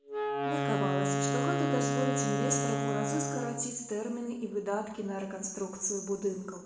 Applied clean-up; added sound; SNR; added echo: none; Wind instrument, woodwind instrument; -1 dB; reverberation time 1.2 s.